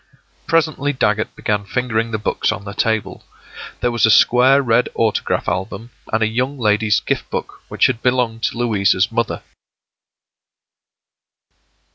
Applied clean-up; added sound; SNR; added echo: none; none; none; none.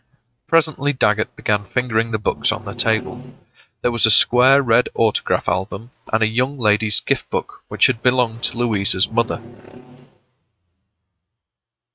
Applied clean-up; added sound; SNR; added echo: neural mask model RNNoise.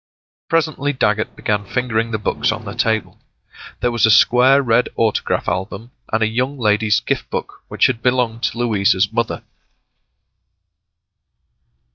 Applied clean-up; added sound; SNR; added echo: neural mask model DeepFilterNet 3.